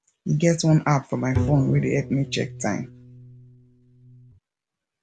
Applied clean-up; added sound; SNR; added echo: none; Bowed string instrument; 8 dB; none.